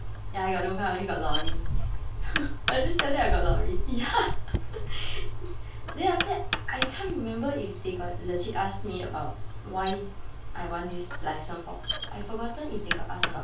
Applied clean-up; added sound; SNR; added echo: none; Knock; 10 dB; reverberation time 0.3 s.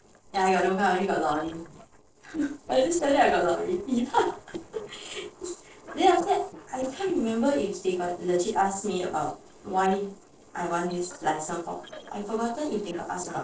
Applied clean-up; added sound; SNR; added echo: neural separator model SepFormer DNS4.